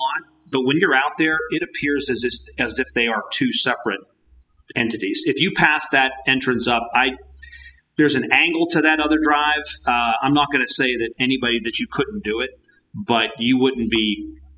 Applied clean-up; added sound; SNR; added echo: classical method spectral subtraction.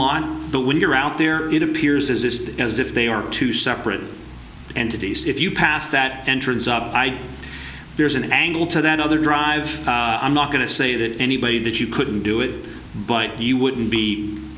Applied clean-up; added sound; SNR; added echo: none; Bass guitar; 20 dB; none.